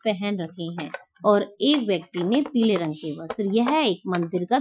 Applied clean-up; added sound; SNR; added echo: classical method Wiener filter.